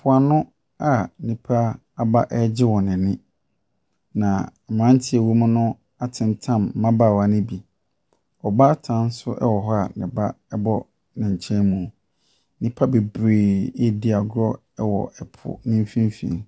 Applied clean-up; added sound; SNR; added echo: none; none; none; none.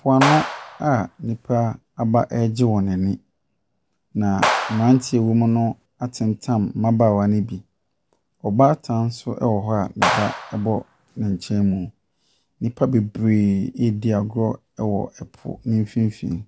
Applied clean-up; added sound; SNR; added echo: none; Clapping; 4 dB; none.